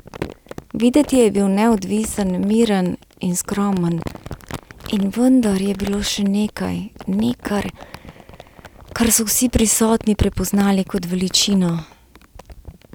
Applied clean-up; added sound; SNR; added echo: none; Crumpling, crinkling; 18 dB; none.